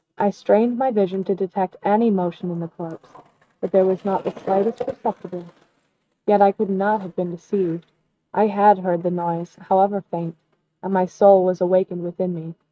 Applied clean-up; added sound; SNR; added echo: neural mask model RNNoise.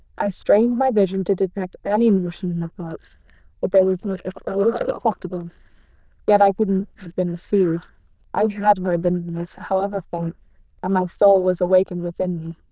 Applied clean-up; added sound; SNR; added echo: neural diffusion model UNIVERSE++.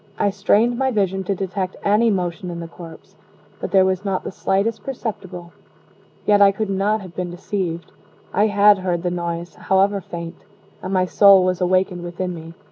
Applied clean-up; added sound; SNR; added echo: none; none; none; none.